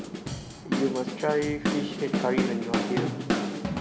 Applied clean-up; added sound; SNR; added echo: none; Drum / Drum kit; -1 dB; none.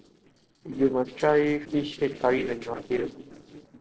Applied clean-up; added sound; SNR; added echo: neural separator model SepFormer DNS4.